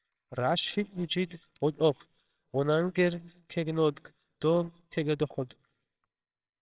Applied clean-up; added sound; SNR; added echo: neural separator model SepFormer WHAMR!.